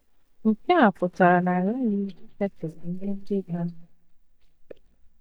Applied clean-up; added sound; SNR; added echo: neural mask model DeepFilterNet 3.